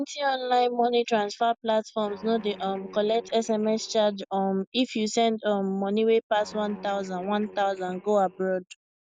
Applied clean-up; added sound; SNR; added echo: none; Guitar; 19 dB; none.